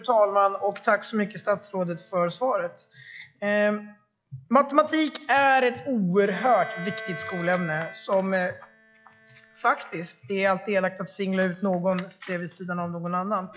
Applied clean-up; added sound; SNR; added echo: classical method log-MMSE.